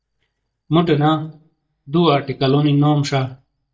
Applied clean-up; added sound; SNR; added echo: neural mask model DeepFilterNet 3.